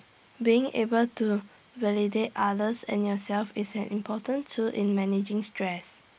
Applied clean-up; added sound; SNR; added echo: none; none; none; none.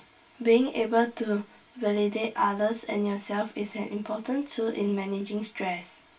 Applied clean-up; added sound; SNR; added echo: none; none; none; reverberation time 0.2 s.